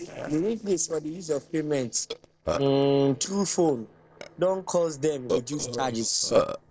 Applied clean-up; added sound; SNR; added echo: neural separator model SepFormer DNS4.